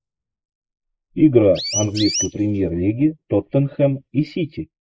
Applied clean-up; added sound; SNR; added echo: neural mask model Resemble Enhance denoiser.